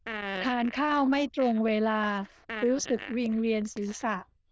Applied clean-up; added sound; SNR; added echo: neural diffusion model UNIVERSE++.